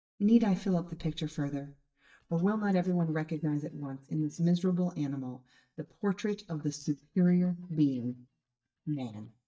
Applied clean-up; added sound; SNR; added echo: neural mask model DeepFilterNet 3.